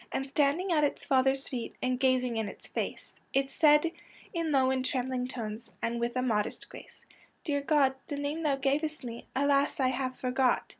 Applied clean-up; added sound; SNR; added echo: none; none; none; none.